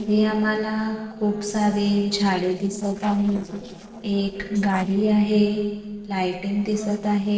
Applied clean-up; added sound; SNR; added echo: neural separator model SepFormer DNS4.